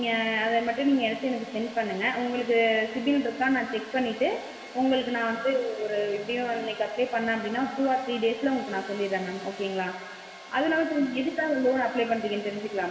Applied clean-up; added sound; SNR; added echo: none; Domestic sounds, home sounds; 17 dB; reverberation time 2.7 s.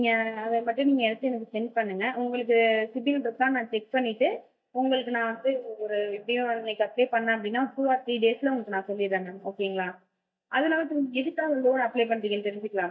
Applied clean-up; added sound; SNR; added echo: neural mask model DeepFilterNet 3.